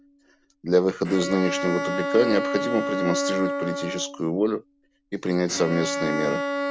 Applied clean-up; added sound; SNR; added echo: none; Bowed string instrument; 4 dB; none.